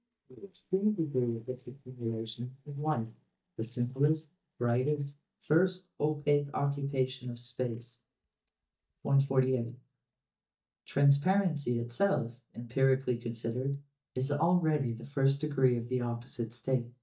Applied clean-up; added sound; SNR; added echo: neural mask model DeepFilterNet 3.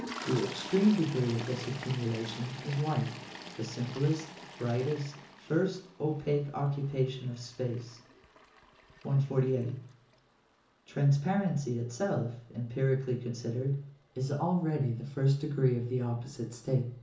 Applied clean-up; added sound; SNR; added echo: none; Toilet flush; 16 dB; reverberation time 0.7 s.